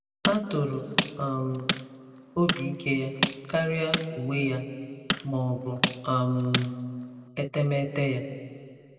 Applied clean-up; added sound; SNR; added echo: none; Tools; 2 dB; reverberation time 2.0 s.